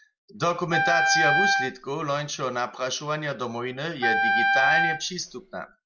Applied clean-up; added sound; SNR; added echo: none; Wind instrument, woodwind instrument; -4 dB; none.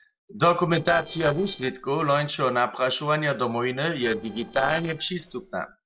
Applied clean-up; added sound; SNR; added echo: neural separator model SepFormer DNS4.